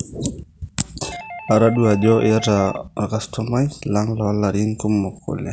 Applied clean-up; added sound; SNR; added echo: none; Doorbell; 16 dB; none.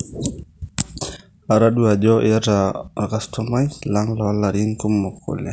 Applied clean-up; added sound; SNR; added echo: none; none; none; none.